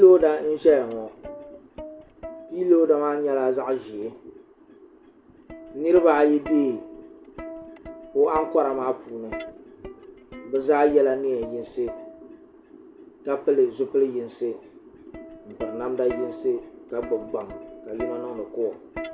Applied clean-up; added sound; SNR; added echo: none; Plucked string instrument; 16 dB; none.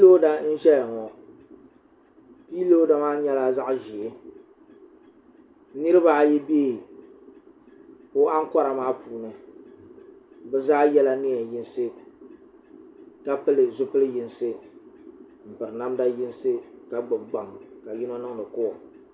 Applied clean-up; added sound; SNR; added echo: none; none; none; none.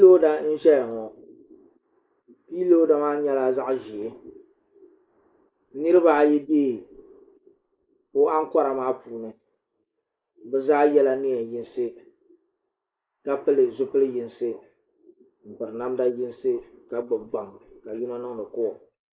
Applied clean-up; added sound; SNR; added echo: neural mask model Resemble Enhance denoiser.